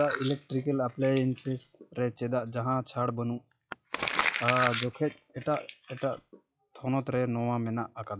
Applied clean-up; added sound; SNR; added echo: classical method log-MMSE.